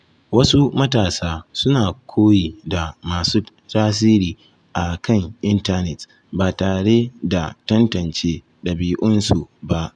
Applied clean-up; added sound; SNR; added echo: none; none; none; none.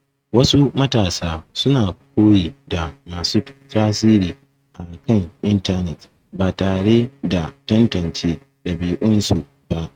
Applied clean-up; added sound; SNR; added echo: neural mask model RNNoise.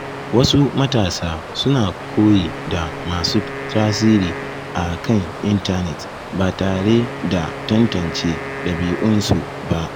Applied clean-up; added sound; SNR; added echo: none; Water + Wind instrument, woodwind instrument; 10 dB; none.